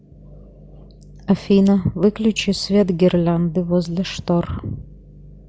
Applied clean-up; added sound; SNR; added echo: none; none; none; none.